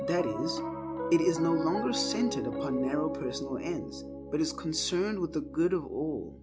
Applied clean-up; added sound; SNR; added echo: none; Piano; 6 dB; none.